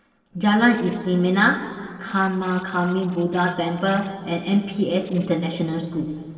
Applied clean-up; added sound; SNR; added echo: neural separator model SepFormer DNS4.